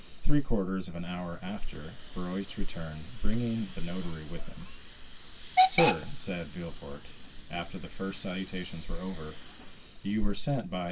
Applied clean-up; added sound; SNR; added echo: none; Hiss / Alarm / Train; 8 dB; reverberation time 0.2 s.